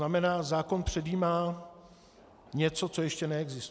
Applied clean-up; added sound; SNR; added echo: none; none; none; none.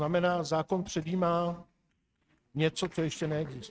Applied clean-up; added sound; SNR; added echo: neural mask model RNNoise.